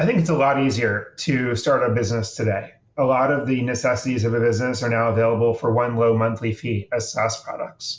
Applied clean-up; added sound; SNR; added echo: none; none; none; none.